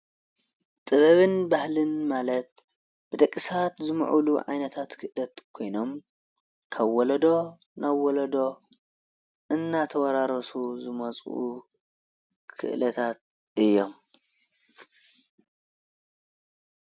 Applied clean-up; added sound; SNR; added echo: none; none; none; none.